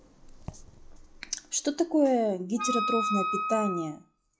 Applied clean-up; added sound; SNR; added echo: classical method log-MMSE.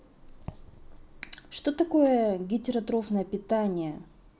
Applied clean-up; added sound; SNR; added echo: none; none; none; none.